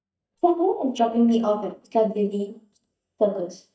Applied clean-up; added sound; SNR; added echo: neural mask model DeepFilterNet 3.